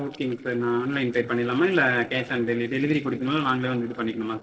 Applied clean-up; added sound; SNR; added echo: neural separator model SepFormer DNS4.